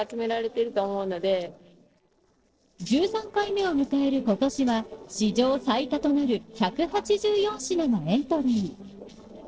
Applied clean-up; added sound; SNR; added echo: neural separator model SepFormer DNS4.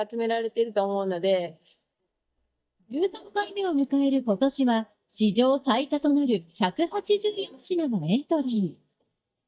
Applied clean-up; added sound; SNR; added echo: neural mask model DeepFilterNet 3.